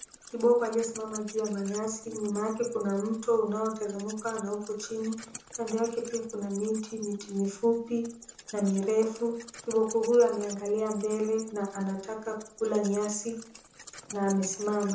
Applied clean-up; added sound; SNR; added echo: none; Wild animals; 17 dB; reverberation time 0.5 s.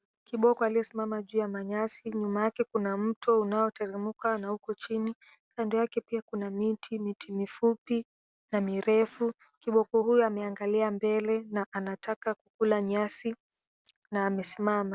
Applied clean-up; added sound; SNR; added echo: none; none; none; none.